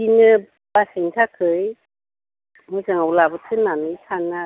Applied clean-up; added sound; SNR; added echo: none; none; none; none.